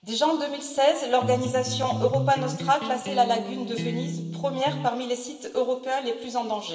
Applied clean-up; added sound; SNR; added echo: none; Electric guitar; 6 dB; reverberation time 1.4 s.